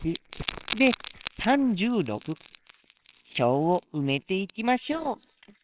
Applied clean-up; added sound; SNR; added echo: neural separator model SepFormer WHAMR!.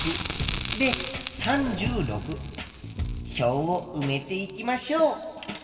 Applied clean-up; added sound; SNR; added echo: none; Crackle; 10 dB; reverberation time 2.0 s.